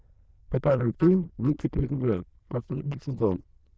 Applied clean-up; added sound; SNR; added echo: neural diffusion model UNIVERSE++.